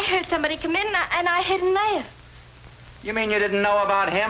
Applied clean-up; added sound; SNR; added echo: none; none; none; none.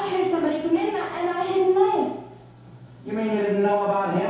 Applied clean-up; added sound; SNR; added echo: none; none; none; reverberation time 0.8 s.